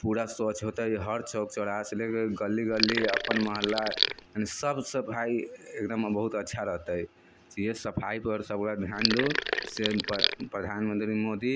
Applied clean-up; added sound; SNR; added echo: none; Sink (filling or washing); -1 dB; none.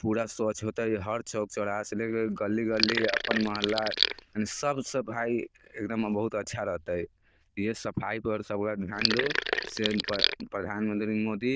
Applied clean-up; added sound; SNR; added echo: neural diffusion model UNIVERSE++.